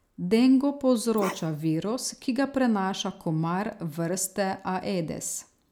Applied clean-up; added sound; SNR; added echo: none; Bark; 12 dB; none.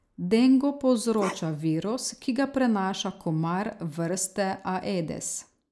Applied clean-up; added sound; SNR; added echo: neural mask model Resemble Enhance denoiser.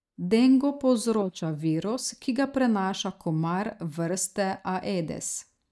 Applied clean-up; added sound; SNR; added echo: neural mask model DeepFilterNet 3.